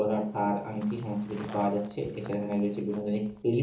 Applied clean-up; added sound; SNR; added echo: none; Walk, footsteps; 20 dB; reverberation time 1.2 s.